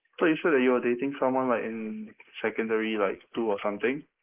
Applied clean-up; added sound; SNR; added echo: neural mask model Resemble Enhance denoiser.